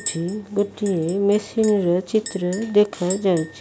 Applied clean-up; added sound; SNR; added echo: none; Chink, clink; 16 dB; none.